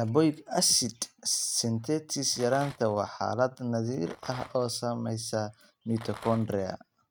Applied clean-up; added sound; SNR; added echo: neural mask model RNNoise.